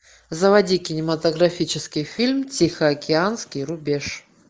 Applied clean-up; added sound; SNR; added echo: none; none; none; none.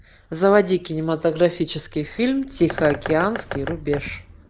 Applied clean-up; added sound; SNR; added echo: none; Bird; 14 dB; none.